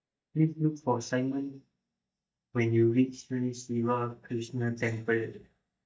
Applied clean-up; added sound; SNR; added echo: neural mask model DeepFilterNet 3.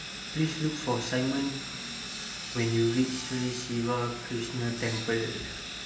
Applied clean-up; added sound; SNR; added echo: none; Sawing; 8 dB; reverberation time 1.0 s.